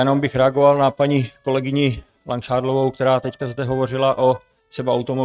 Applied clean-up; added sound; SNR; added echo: neural mask model RNNoise.